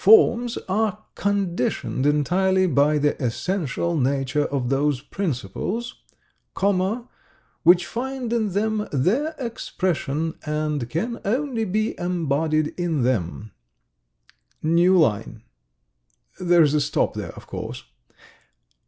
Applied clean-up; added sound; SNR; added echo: none; none; none; none.